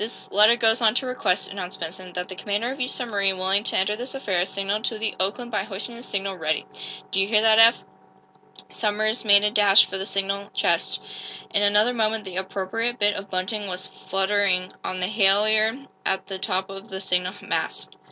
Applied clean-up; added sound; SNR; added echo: none; none; none; none.